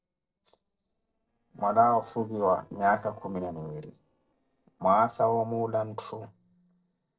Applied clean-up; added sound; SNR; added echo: neural separator model SepFormer DNS4.